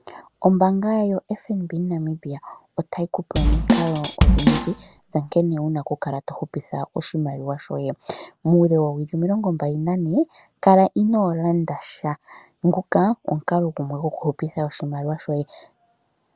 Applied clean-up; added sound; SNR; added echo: none; Drum kit; -3 dB; none.